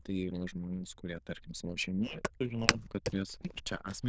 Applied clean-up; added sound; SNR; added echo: neural diffusion model UNIVERSE++.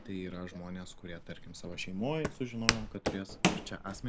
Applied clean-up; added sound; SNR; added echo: none; Walk, footsteps; -2 dB; none.